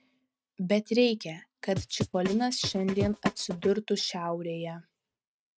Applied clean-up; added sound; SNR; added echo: neural mask model RNNoise.